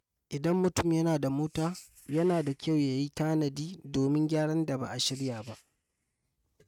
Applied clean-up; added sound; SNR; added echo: neural mask model RNNoise.